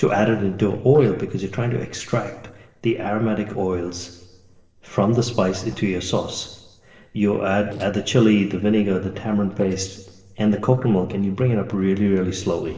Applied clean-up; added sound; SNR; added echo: neural separator model SepFormer DNS4.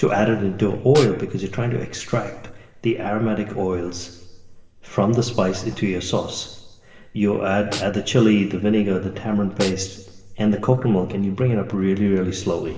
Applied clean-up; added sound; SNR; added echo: none; Snare drum; 16 dB; reverberation time 1.1 s.